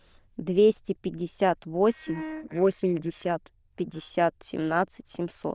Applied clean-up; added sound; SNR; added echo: neural diffusion model UNIVERSE++.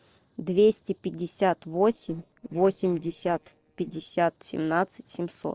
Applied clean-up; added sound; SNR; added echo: neural separator model SepFormer DNS4.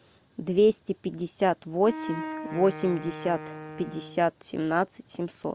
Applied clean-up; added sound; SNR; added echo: none; Wind instrument, woodwind instrument; 11 dB; none.